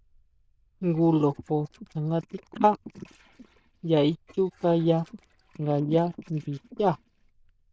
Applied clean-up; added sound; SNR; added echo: neural diffusion model UNIVERSE++.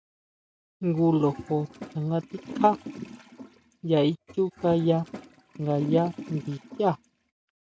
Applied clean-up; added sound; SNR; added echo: none; Toilet flush; 12 dB; none.